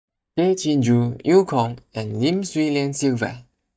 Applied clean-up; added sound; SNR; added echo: neural mask model DeepFilterNet 3.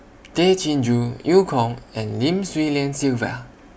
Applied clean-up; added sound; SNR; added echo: none; none; none; none.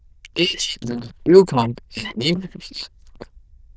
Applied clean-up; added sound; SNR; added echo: neural diffusion model UNIVERSE++.